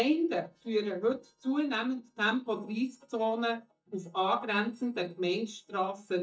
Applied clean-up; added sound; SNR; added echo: neural mask model DeepFilterNet 3.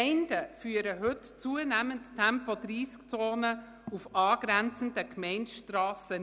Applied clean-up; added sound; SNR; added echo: none; none; none; none.